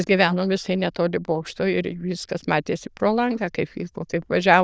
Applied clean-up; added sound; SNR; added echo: neural diffusion model UNIVERSE++.